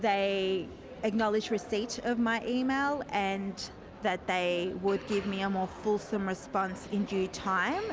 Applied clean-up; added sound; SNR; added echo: none; none; none; none.